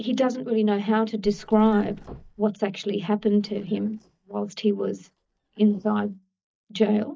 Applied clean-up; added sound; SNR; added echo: neural mask model DeepFilterNet 3.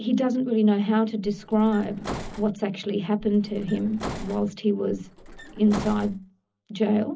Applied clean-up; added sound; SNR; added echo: none; Bus; 12 dB; reverberation time 0.4 s.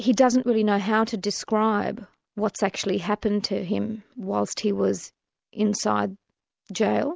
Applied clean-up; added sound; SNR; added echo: none; none; none; none.